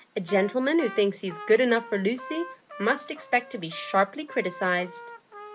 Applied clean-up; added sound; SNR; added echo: none; Trumpet; 16 dB; none.